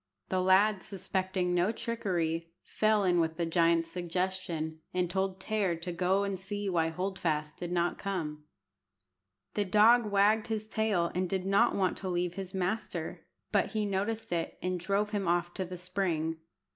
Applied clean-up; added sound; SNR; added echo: none; none; none; none.